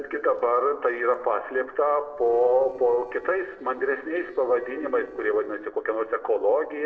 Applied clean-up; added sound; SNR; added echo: neural separator model SepFormer DNS4.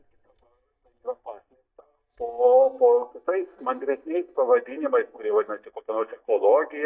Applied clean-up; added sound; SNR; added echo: neural mask model DeepFilterNet 3.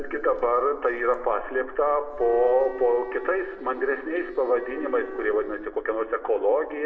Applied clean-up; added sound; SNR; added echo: none; Wind instrument, woodwind instrument; 13 dB; reverberation time 1.2 s.